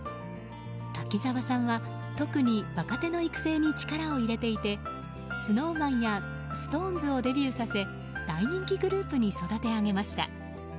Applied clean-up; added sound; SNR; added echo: none; none; none; none.